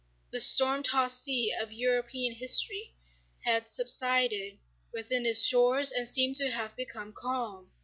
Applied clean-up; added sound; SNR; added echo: none; none; none; none.